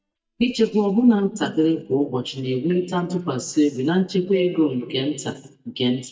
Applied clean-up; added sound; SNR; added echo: neural mask model DeepFilterNet 3.